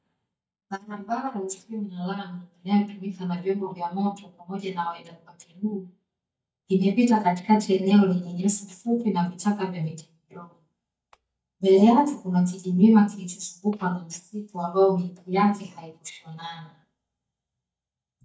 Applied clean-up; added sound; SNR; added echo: neural mask model DeepFilterNet 3.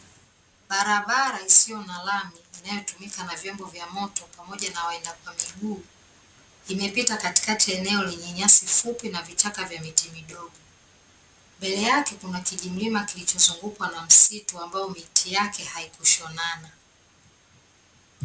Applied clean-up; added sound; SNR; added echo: none; none; none; none.